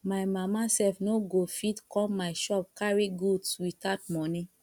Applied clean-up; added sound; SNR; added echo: none; none; none; none.